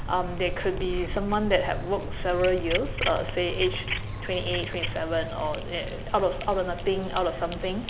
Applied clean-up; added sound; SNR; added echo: none; Cat; 5 dB; none.